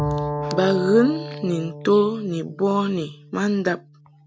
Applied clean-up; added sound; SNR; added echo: none; Bowed string instrument; 9 dB; none.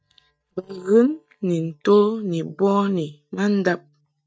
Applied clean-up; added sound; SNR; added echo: neural mask model DeepFilterNet 3.